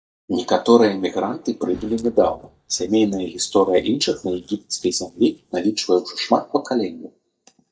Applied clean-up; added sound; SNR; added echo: neural mask model DeepFilterNet 3.